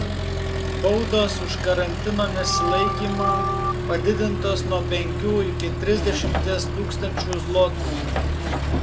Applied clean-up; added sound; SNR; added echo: none; Organ + Accelerating, revving, vroom; -1 dB; none.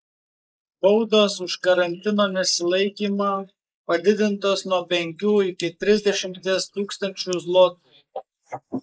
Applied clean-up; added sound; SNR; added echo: neural mask model Resemble Enhance denoiser.